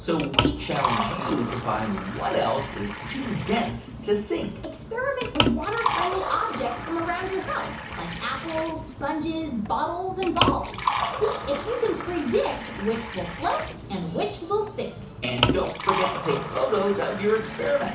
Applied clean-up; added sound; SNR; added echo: none; Liquid; 3 dB; reverberation time 0.8 s.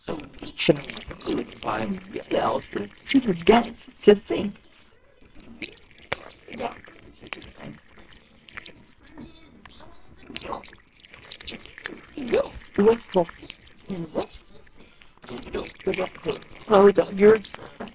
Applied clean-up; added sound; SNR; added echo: neural separator model SepFormer WHAMR!.